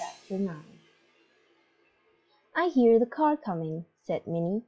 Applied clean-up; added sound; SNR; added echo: classical method log-MMSE.